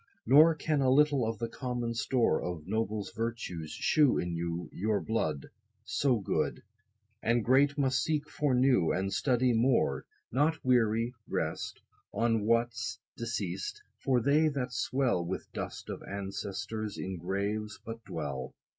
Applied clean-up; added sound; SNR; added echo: none; none; none; none.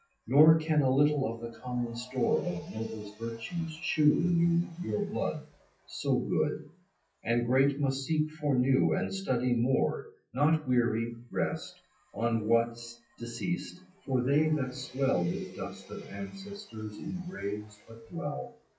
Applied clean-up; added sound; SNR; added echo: classical method WPE with log-MMSE.